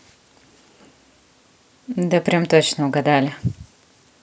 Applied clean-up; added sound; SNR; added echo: none; none; none; none.